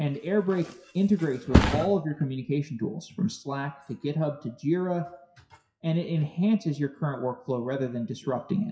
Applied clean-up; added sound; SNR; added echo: classical method WPE with log-MMSE.